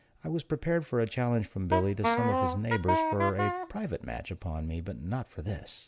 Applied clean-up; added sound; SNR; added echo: none; Wind instrument, woodwind instrument; -2 dB; none.